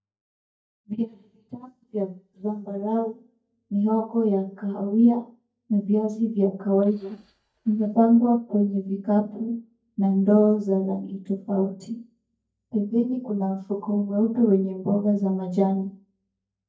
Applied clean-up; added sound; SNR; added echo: neural mask model DeepFilterNet 3.